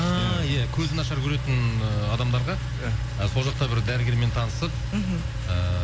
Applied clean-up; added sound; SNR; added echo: none; Engine; 3 dB; none.